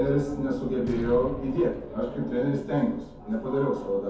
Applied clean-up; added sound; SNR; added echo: none; Gunshot, gunfire; 15 dB; reverberation time 0.6 s.